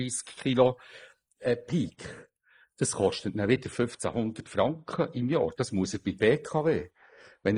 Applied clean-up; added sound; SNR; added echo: neural mask model Resemble Enhance denoiser.